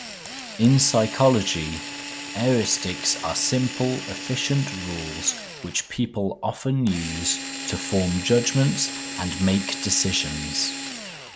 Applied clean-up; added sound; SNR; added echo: none; Drill; 9 dB; none.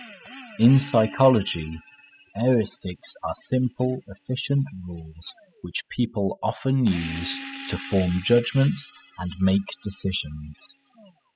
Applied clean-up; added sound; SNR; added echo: classical method spectral subtraction.